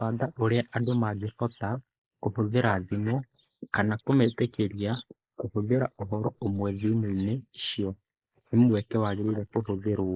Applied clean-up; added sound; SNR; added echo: neural mask model Resemble Enhance denoiser.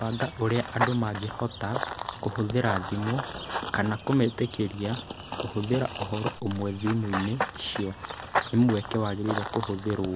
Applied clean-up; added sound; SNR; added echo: none; Run / Bird vocalization, bird call, bird song; 6 dB; none.